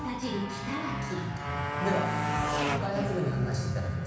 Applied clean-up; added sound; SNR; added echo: none; Motorcycle; 3 dB; reverberation time 1.1 s.